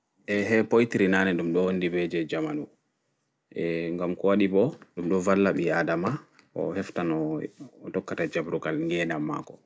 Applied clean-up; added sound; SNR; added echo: none; none; none; none.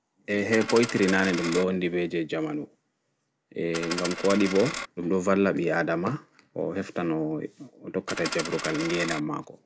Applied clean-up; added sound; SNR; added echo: none; Coin (dropping); 7 dB; none.